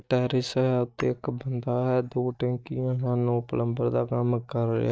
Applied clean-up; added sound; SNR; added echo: neural mask model DeepFilterNet 3.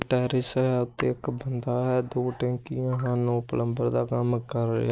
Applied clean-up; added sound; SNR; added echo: neural mask model Resemble Enhance denoiser.